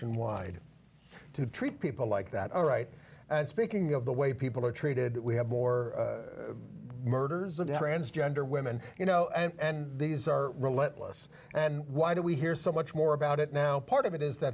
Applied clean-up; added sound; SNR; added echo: none; none; none; none.